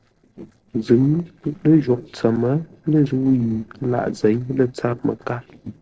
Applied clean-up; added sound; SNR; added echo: neural separator model SepFormer DNS4.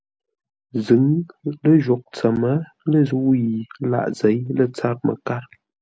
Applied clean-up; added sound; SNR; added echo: none; none; none; none.